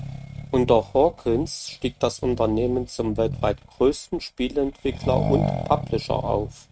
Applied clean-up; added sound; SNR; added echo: neural mask model RNNoise.